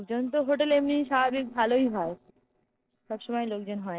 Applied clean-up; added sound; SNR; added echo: neural separator model SepFormer DNS4.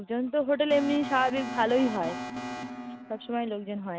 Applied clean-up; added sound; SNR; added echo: none; Alarm; 9 dB; none.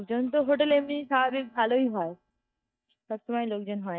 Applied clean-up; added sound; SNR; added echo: neural mask model DeepFilterNet 3.